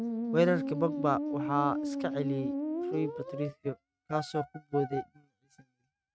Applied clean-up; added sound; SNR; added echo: neural mask model RNNoise.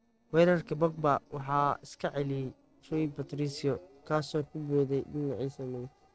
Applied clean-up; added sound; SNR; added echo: neural separator model SepFormer DNS4.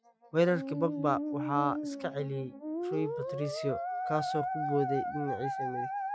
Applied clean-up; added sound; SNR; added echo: classical method Wiener filter.